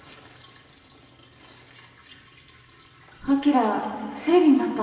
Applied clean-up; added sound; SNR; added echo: none; Whoosh, swoosh, swish; 19 dB; reverberation time 2.6 s.